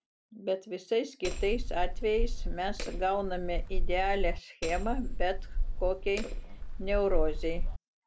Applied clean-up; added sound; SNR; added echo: none; Hammer; -3 dB; none.